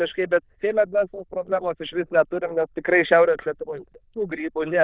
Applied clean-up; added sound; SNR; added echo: neural diffusion model UNIVERSE++.